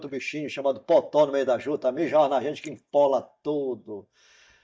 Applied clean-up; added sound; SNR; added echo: neural mask model DeepFilterNet 3.